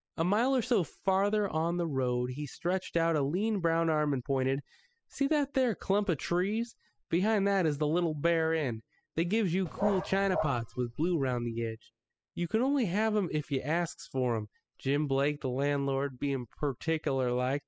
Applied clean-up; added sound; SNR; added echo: classical method spectral subtraction.